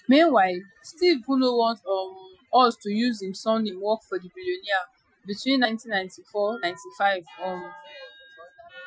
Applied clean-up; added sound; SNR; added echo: classical method Wiener filter.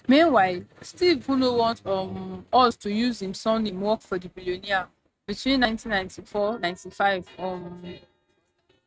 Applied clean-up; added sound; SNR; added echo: neural mask model RNNoise.